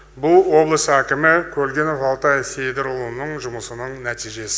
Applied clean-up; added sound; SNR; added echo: none; none; none; none.